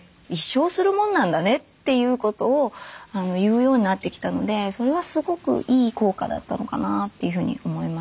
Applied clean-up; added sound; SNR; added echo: none; none; none; none.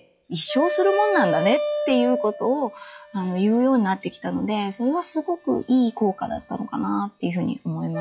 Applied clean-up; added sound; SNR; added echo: classical method log-MMSE.